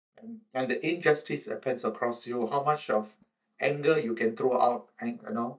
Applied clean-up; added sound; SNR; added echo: neural mask model DeepFilterNet 3.